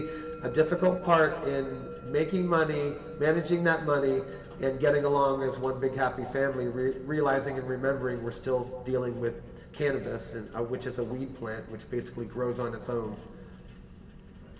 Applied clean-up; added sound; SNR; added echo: none; Musical instrument; 18 dB; reverberation time 2.6 s.